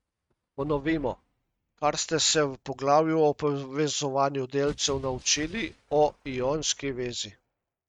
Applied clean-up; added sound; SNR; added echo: neural mask model RNNoise.